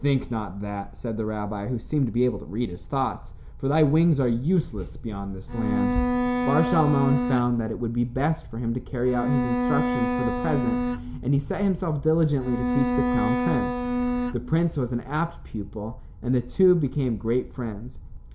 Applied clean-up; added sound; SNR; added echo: none; Bowed string instrument; 1 dB; none.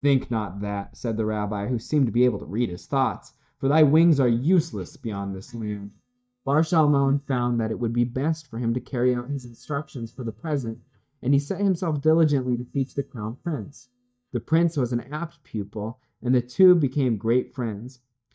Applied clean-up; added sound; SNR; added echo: neural mask model DeepFilterNet 3.